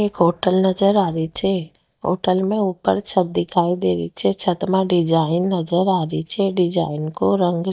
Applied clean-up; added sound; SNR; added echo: neural mask model DeepFilterNet 3.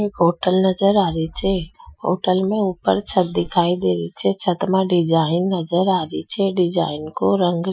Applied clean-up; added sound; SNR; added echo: classical method Wiener filter.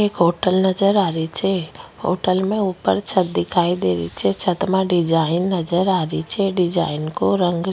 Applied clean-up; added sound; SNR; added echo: none; none; none; none.